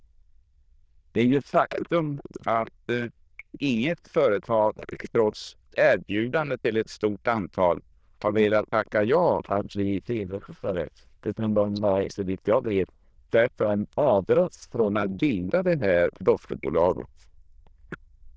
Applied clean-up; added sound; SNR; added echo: neural diffusion model UNIVERSE++.